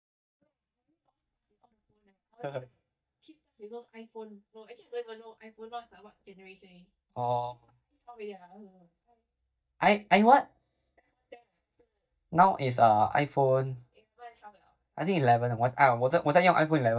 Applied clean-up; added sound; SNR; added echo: neural mask model DeepFilterNet 3.